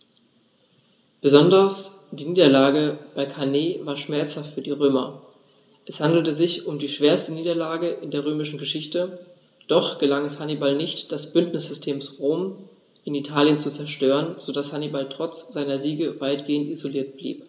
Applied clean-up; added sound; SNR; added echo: none; none; none; reverberation time 1.1 s.